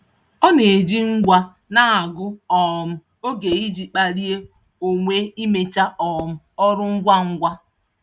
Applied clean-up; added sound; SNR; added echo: none; Percussion; 18 dB; none.